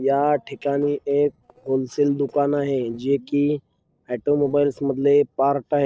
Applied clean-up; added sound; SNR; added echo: neural separator model SepFormer DNS4.